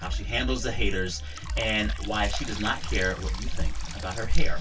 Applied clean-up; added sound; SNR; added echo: none; Drip; 18 dB; reverberation time 0.1 s.